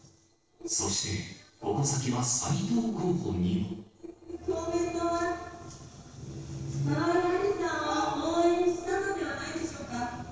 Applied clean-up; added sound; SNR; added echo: neural separator model SepFormer DNS4.